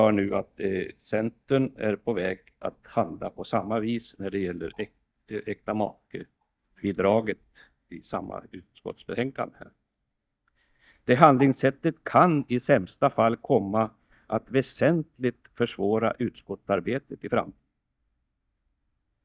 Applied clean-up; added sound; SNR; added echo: neural mask model DeepFilterNet 3.